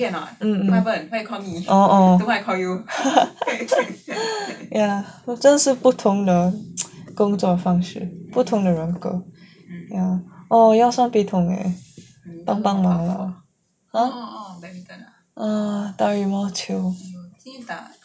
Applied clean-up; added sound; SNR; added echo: none; none; none; none.